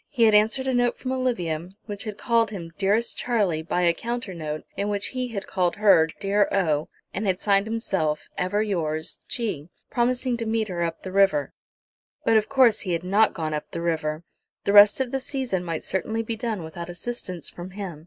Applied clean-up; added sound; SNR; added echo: neural mask model Resemble Enhance denoiser.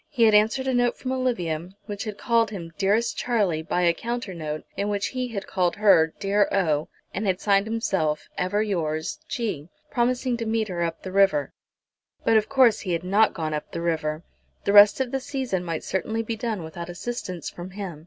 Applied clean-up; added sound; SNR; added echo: none; none; none; none.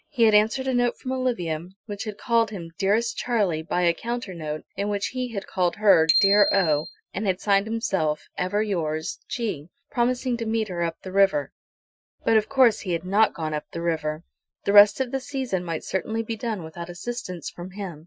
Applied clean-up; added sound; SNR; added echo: classical method Wiener filter.